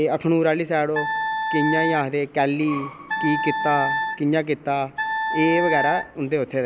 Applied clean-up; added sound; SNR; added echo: none; Wind instrument, woodwind instrument; 4 dB; none.